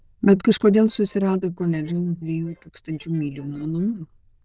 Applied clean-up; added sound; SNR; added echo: neural diffusion model UNIVERSE++.